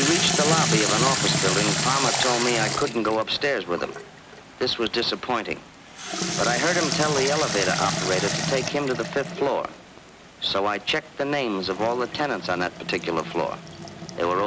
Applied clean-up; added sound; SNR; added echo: none; Sink (filling or washing) / Water tap, faucet; 3 dB; none.